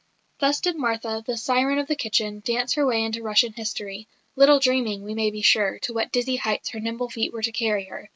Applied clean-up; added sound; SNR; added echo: none; none; none; none.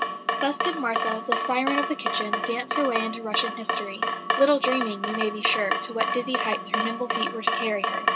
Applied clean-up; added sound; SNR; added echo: none; Drip / Water tap, faucet; 0 dB; none.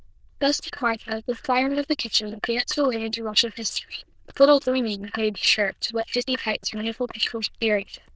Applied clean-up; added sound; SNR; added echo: neural diffusion model UNIVERSE++.